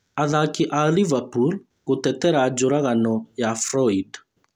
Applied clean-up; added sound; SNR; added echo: none; none; none; none.